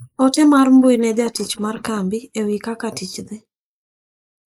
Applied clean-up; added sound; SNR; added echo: neural mask model Resemble Enhance denoiser.